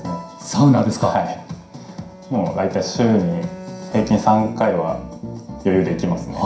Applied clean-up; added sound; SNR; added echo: none; Bowed string instrument; 20 dB; reverberation time 0.5 s.